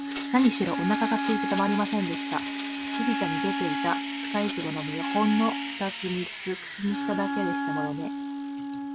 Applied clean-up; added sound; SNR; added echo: none; Wind instrument, woodwind instrument + Domestic sounds, home sounds; 1 dB; none.